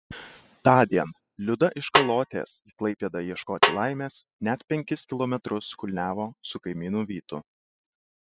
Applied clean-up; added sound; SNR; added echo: classical method spectral subtraction.